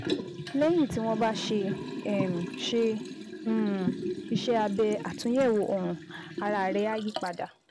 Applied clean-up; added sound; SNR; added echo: none; Liquid; 7 dB; none.